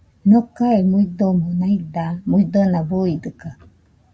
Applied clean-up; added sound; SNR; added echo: none; none; none; none.